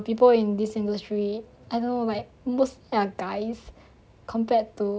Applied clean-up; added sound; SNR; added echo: none; none; none; none.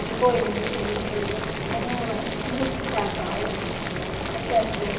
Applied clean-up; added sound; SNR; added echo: none; Boiling; 0 dB; reverberation time 2.4 s.